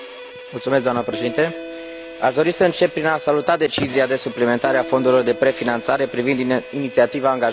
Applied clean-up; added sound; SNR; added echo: none; Bowed string instrument + Piano; 14 dB; none.